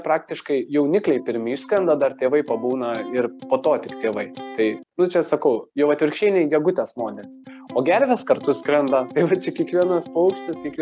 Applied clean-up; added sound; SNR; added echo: none; Electric guitar; 16 dB; none.